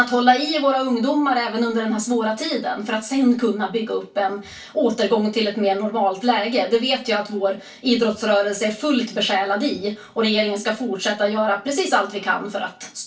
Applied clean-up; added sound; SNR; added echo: none; none; none; reverberation time 0.2 s.